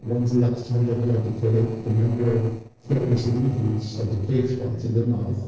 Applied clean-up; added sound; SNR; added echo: neural separator model SepFormer DNS4.